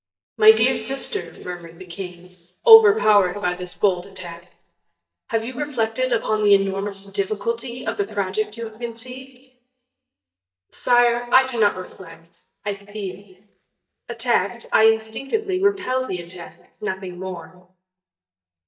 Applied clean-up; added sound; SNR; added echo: neural mask model DeepFilterNet 3.